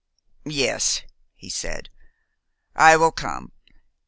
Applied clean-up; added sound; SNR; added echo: none; none; none; none.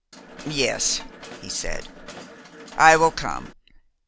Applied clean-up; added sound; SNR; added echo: none; Mechanisms; 18 dB; none.